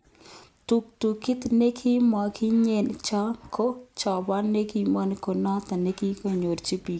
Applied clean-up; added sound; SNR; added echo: none; none; none; none.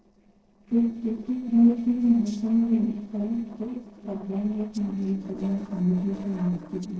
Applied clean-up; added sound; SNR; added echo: neural separator model SepFormer DNS4.